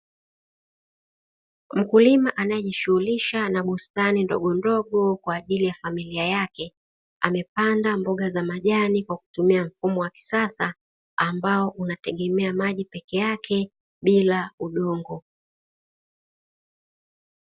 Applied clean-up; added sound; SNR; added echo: none; none; none; none.